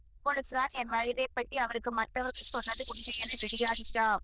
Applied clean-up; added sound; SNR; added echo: neural diffusion model UNIVERSE++.